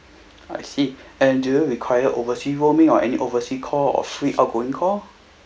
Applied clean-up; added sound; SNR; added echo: none; none; none; none.